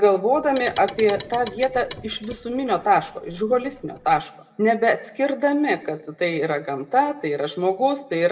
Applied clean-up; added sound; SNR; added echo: none; Clock; 18 dB; reverberation time 0.6 s.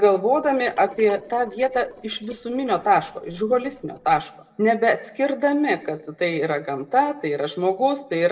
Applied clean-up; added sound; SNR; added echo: neural separator model SepFormer DNS4.